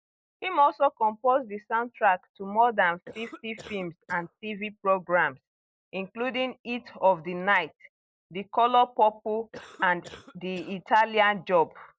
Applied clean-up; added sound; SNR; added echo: neural mask model Resemble Enhance denoiser.